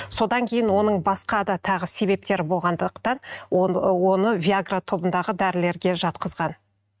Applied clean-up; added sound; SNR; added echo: neural mask model RNNoise.